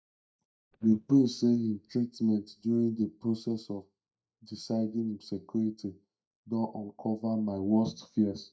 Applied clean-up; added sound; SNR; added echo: neural mask model DeepFilterNet 3.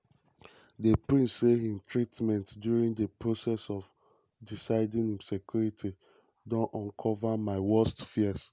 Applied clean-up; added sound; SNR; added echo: none; none; none; none.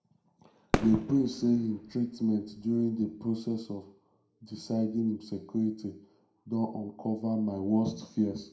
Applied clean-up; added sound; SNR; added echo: none; Fireworks; 7 dB; reverberation time 0.5 s.